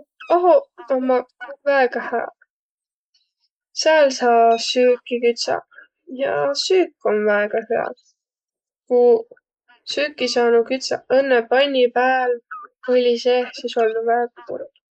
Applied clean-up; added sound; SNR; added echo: neural mask model Resemble Enhance denoiser.